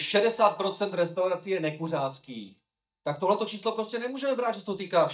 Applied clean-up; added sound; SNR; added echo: neural mask model DeepFilterNet 3.